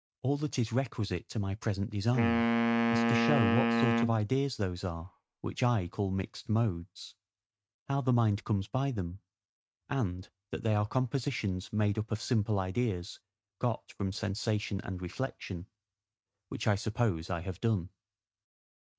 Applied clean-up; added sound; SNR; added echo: neural mask model RNNoise.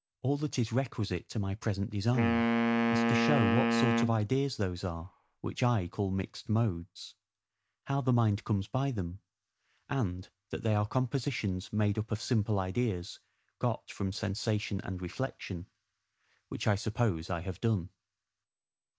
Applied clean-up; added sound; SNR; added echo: none; Wind instrument, woodwind instrument; -2 dB; none.